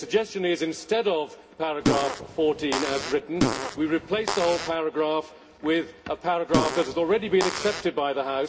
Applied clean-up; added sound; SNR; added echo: none; Fart; 3 dB; reverberation time 0.3 s.